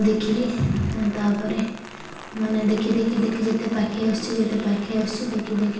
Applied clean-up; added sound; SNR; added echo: none; Rain; 17 dB; reverberation time 0.9 s.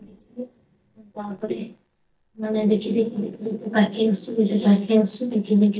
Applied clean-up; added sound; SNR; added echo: neural mask model DeepFilterNet 3.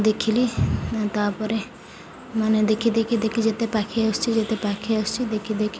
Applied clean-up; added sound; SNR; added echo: none; none; none; none.